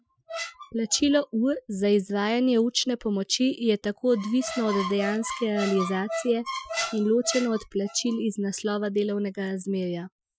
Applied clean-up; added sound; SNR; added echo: classical method Wiener filter.